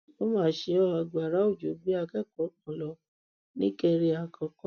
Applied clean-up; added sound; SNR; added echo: none; none; none; none.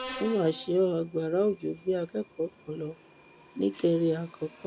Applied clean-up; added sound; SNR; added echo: none; Subway, metro, underground; 17 dB; none.